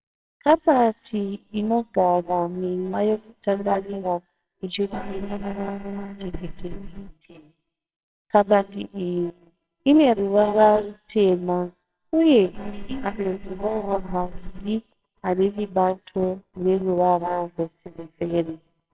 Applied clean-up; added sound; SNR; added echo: neural separator model SepFormer WHAMR!.